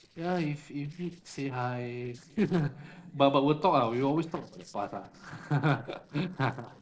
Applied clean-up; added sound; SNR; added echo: neural separator model SepFormer DNS4.